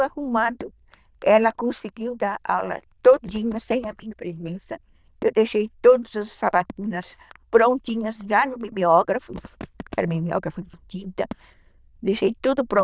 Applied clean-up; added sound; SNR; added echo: neural diffusion model UNIVERSE++.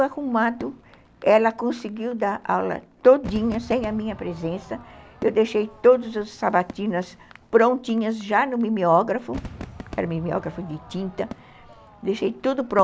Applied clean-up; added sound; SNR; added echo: none; Crowd / Fireworks; 19 dB; none.